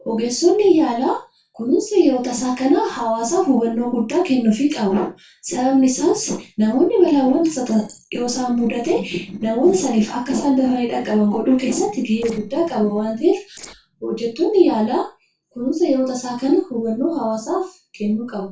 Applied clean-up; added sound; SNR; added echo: neural separator model SepFormer DNS4.